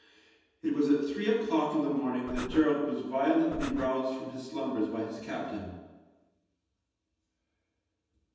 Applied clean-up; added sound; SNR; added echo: none; Breathing; 7 dB; reverberation time 1.1 s.